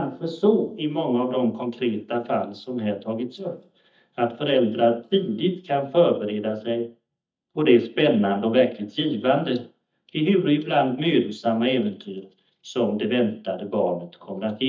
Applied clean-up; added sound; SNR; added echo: neural mask model DeepFilterNet 3.